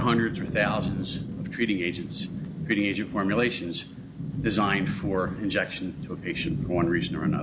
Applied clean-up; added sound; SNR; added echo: none; Rain / Thunderstorm; 4 dB; none.